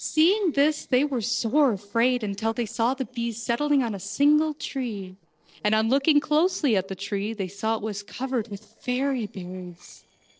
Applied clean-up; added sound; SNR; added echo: neural separator model SepFormer DNS4.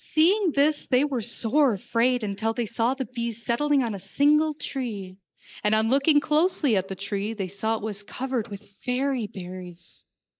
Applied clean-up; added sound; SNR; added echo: neural mask model Resemble Enhance denoiser.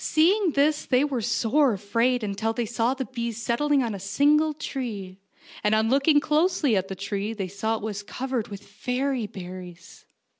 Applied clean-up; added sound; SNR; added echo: none; none; none; none.